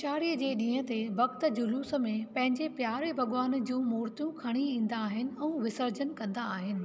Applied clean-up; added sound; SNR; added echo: none; none; none; none.